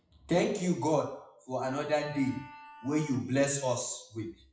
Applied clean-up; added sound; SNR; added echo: classical method WPE with log-MMSE.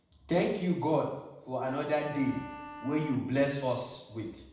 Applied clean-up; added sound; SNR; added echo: none; Bowed string instrument; 14 dB; reverberation time 0.8 s.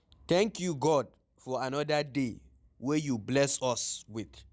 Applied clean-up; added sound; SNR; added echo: none; none; none; none.